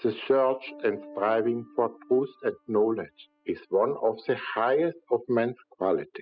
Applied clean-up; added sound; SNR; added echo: classical method spectral subtraction.